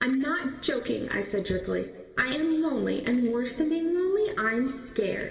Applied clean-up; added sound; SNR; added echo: none; Bass drum; 19 dB; reverberation time 2.6 s.